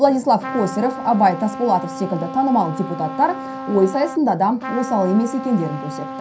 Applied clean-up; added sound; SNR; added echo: none; Trumpet; 11 dB; reverberation time 0.3 s.